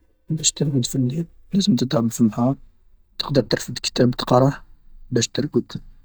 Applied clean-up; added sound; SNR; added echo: neural mask model DeepFilterNet 3.